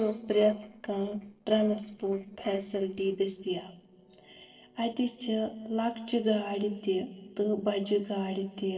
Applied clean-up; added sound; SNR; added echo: neural separator model SepFormer DNS4.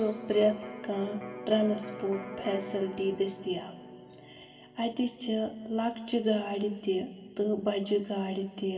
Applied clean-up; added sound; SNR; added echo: none; Electric guitar; 15 dB; reverberation time 2.1 s.